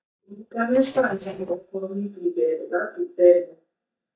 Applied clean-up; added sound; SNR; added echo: neural mask model DeepFilterNet 3.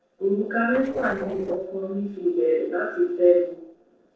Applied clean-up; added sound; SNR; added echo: neural separator model SepFormer DNS4.